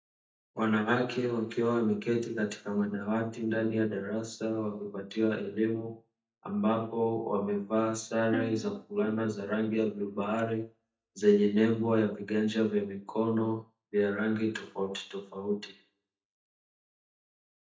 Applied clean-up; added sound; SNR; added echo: neural mask model DeepFilterNet 3.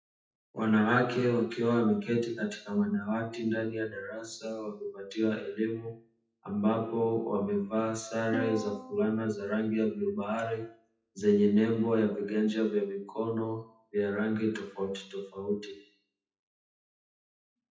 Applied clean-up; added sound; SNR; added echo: classical method WPE with log-MMSE.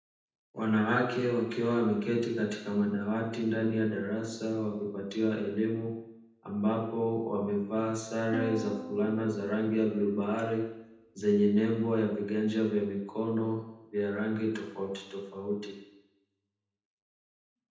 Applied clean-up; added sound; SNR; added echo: none; Plucked string instrument; 13 dB; reverberation time 0.9 s.